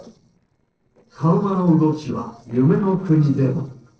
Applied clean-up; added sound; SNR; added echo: neural separator model SepFormer DNS4.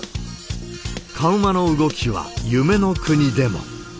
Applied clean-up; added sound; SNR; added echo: none; none; none; none.